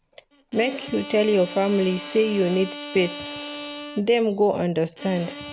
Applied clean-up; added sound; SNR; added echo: none; Bowed string instrument; 13 dB; none.